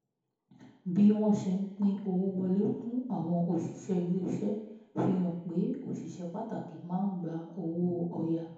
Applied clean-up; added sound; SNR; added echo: none; none; none; reverberation time 2.0 s.